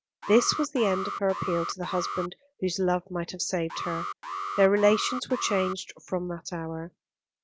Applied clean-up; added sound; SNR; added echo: none; Alarm; 8 dB; none.